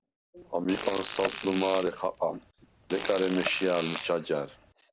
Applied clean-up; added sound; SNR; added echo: none; Fart; 7 dB; none.